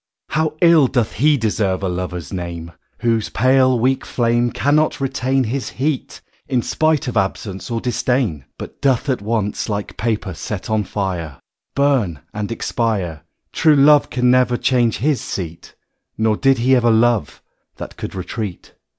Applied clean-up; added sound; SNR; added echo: none; none; none; none.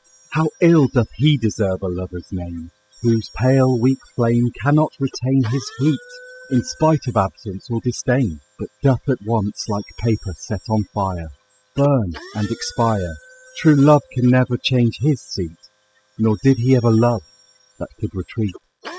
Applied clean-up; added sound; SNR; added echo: classical method spectral subtraction.